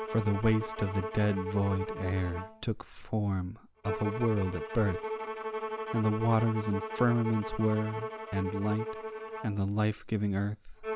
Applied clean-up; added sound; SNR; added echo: none; Bowed string instrument; 8 dB; none.